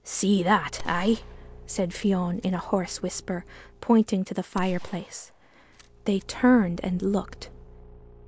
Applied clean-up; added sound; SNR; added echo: none; Gunshot, gunfire + Engine / Car; 16 dB; none.